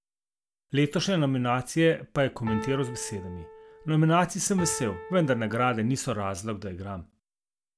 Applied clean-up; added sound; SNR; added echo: none; Piano; 12 dB; none.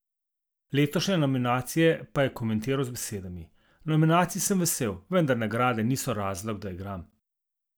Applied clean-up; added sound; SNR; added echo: none; none; none; none.